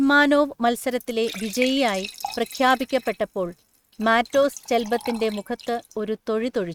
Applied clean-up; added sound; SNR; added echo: neural mask model RNNoise.